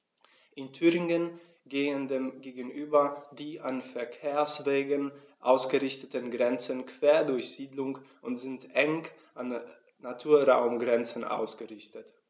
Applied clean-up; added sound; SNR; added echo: none; none; none; none.